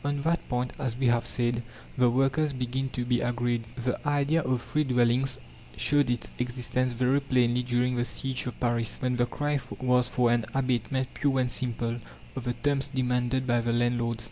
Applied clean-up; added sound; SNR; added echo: none; none; none; none.